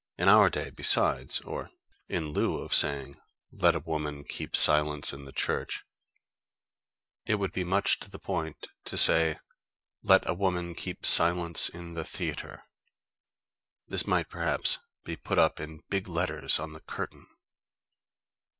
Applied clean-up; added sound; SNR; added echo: none; none; none; none.